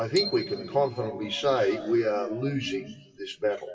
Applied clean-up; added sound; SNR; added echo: classical method WPE with log-MMSE.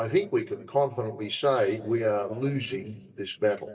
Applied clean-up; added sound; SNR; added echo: neural mask model DeepFilterNet 3.